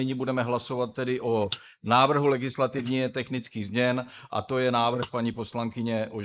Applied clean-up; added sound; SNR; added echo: neural mask model Resemble Enhance denoiser.